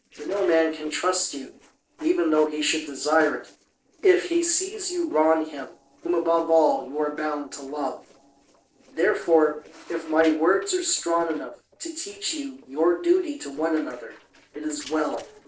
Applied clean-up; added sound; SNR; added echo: neural separator model SepFormer DNS4.